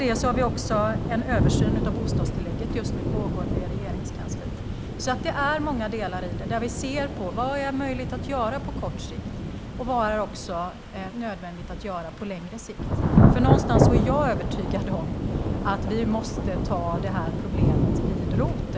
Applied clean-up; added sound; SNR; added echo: none; Thunder / Rain; -4 dB; none.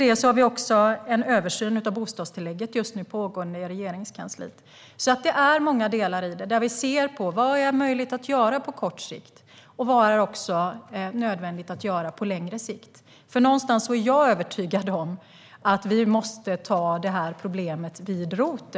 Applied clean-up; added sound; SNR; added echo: none; none; none; none.